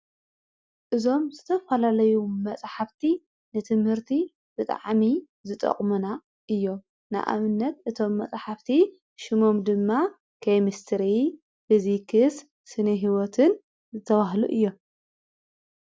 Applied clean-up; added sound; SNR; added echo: none; none; none; none.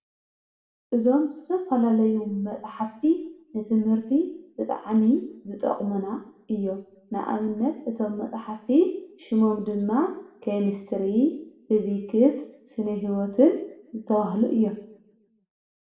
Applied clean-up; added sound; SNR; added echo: none; none; none; reverberation time 0.7 s.